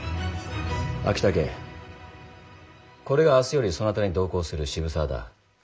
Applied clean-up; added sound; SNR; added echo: none; none; none; none.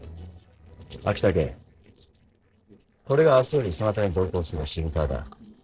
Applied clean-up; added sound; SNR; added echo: neural separator model SepFormer DNS4.